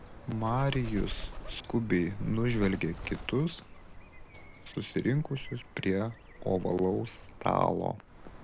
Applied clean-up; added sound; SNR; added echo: none; Bird; 10 dB; none.